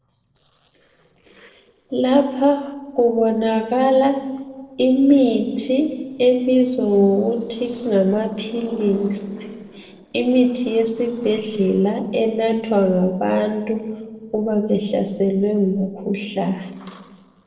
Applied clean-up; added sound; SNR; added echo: neural separator model SepFormer DNS4.